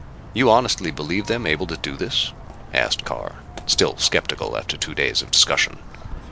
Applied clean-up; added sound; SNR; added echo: none; Walk, footsteps; 14 dB; none.